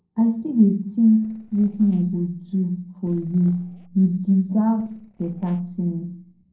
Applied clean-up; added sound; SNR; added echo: neural separator model SepFormer DNS4.